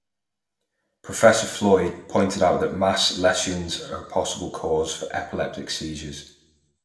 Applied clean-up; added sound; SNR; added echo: none; none; none; reverberation time 0.6 s.